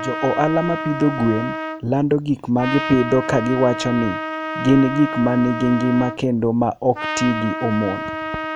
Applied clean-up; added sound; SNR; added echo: none; Trumpet; 7 dB; none.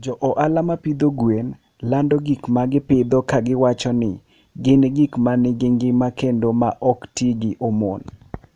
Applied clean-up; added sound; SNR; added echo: none; none; none; none.